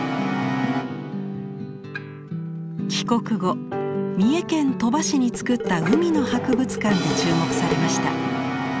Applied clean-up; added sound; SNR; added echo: none; Brass instrument + Dishes, pots, and pans; 5 dB; none.